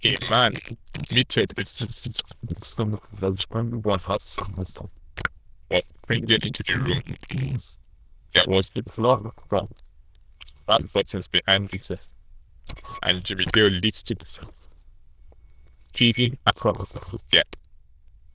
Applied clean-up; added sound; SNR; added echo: neural diffusion model UNIVERSE++.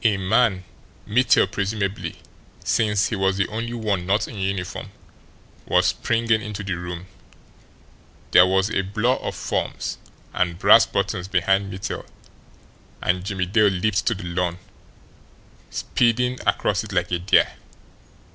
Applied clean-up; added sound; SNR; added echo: none; none; none; none.